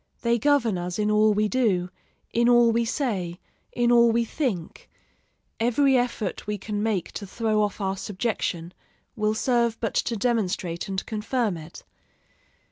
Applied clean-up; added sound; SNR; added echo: none; none; none; none.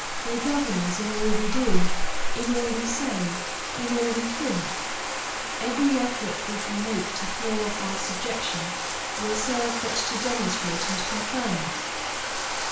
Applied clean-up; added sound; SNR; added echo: none; Bathtub (filling or washing); -2 dB; reverberation time 0.5 s.